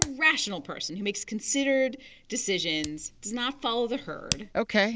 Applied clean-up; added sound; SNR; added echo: none; Hands; 11 dB; none.